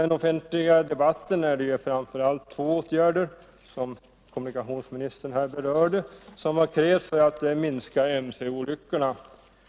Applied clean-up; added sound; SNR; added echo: none; none; none; none.